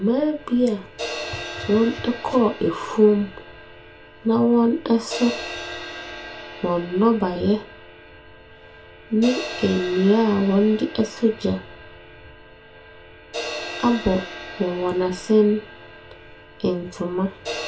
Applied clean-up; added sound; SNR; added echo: none; Crash cymbal; 13 dB; reverberation time 0.2 s.